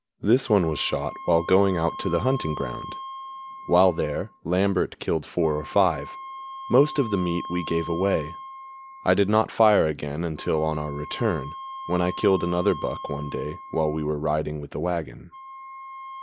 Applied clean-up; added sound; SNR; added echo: none; Wind instrument, woodwind instrument; 14 dB; none.